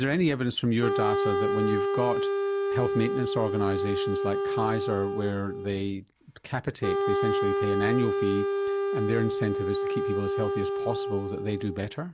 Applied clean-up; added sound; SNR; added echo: none; Wind instrument, woodwind instrument; -1 dB; none.